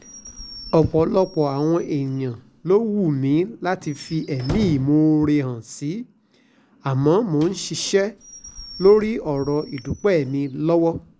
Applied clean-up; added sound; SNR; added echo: none; Squeak / Slam / Wood; 18 dB; none.